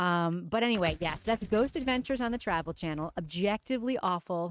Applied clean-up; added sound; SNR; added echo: neural mask model RNNoise.